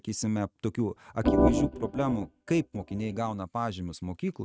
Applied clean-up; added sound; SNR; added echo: neural mask model RNNoise.